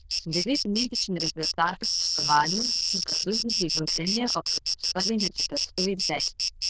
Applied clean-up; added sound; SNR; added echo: neural diffusion model UNIVERSE++.